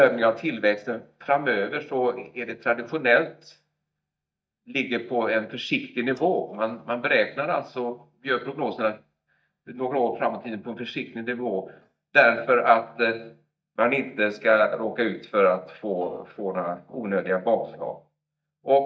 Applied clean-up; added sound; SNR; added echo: neural mask model DeepFilterNet 3.